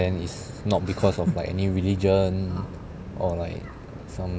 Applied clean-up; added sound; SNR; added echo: none; none; none; none.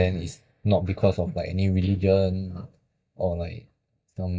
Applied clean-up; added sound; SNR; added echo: neural mask model DeepFilterNet 3.